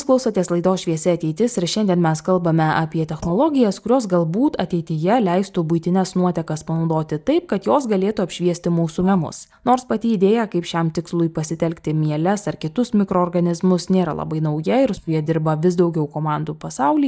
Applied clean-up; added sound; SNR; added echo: neural mask model DeepFilterNet 3.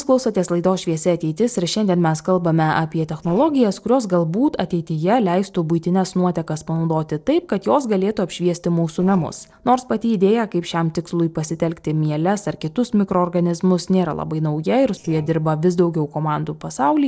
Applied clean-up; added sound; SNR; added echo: neural separator model SepFormer DNS4.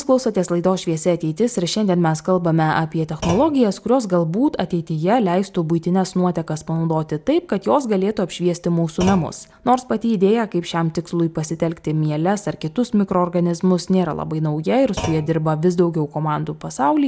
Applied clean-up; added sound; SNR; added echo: none; Thump, thud; 15 dB; none.